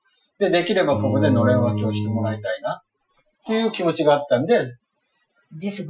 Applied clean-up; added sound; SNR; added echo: classical method Wiener filter.